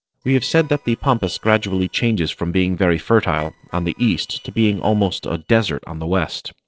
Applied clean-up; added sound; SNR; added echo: neural separator model SepFormer DNS4.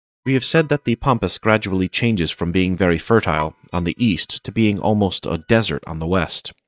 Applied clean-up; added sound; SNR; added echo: neural mask model DeepFilterNet 3.